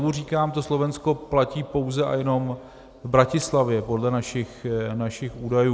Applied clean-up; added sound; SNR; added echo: none; none; none; none.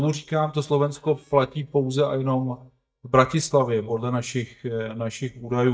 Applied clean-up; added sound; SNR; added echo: neural mask model DeepFilterNet 3.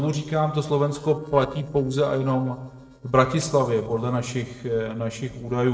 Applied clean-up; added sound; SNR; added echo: neural separator model SepFormer DNS4.